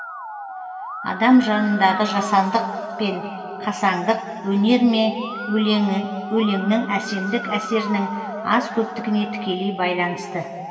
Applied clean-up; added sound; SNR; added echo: none; Musical instrument; 11 dB; reverberation time 2.5 s.